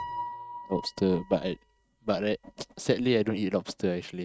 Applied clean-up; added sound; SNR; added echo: neural mask model RNNoise.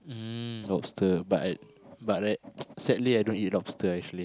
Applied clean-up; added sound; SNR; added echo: none; none; none; none.